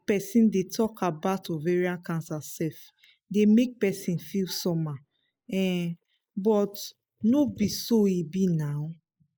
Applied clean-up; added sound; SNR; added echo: neural mask model Resemble Enhance denoiser.